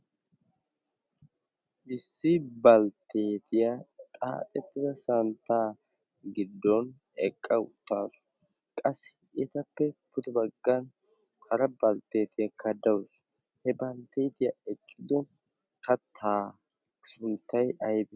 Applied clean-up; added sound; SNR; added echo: none; none; none; none.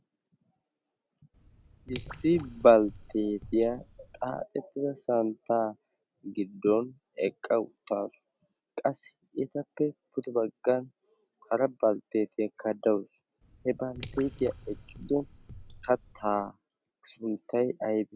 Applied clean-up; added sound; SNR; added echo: none; Drip / Water; 15 dB; none.